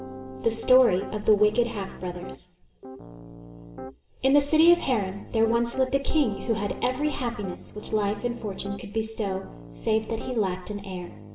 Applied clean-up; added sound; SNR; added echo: none; Piano; 14 dB; reverberation time 0.6 s.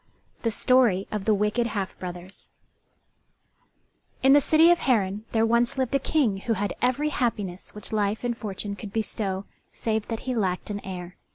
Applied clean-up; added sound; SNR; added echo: none; none; none; none.